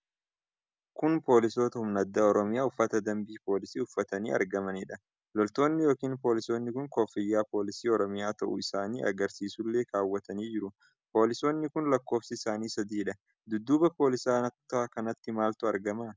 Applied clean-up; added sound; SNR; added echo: none; none; none; none.